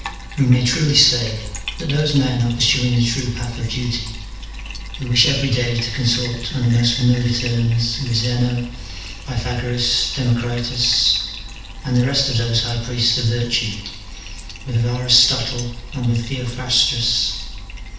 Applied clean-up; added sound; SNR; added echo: none; Bathtub (filling or washing); 13 dB; reverberation time 0.9 s.